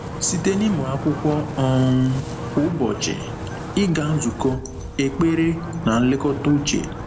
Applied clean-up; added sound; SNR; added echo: none; Wind; 9 dB; none.